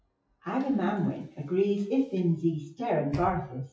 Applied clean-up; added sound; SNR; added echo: classical method WPE with log-MMSE.